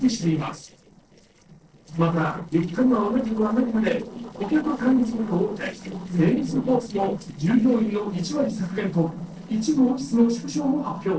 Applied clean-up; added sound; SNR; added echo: neural separator model SepFormer DNS4.